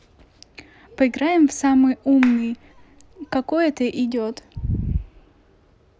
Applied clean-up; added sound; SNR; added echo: none; Clapping; 15 dB; none.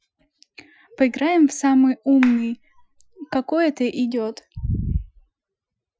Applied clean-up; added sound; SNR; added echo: classical method Wiener filter.